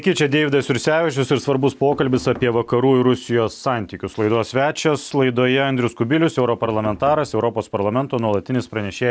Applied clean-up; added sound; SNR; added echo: none; Knock; 17 dB; none.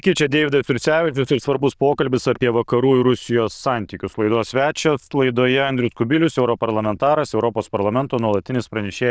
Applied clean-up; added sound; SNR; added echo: neural diffusion model UNIVERSE++.